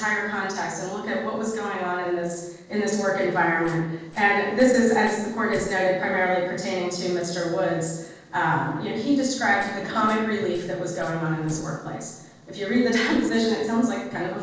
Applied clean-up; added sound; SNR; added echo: neural separator model SepFormer DNS4.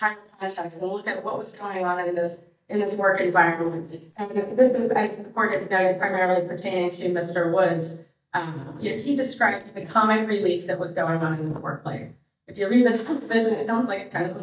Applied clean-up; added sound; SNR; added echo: neural mask model DeepFilterNet 3.